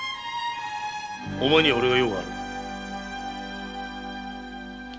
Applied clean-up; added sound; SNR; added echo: none; none; none; none.